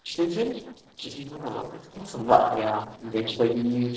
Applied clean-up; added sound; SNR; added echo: neural separator model SepFormer DNS4.